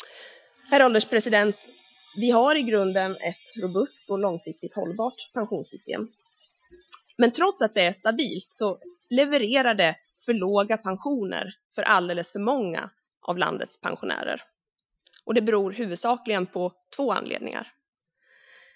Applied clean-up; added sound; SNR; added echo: classical method Wiener filter.